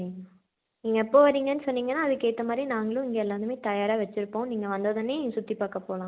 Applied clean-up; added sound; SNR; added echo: none; none; none; none.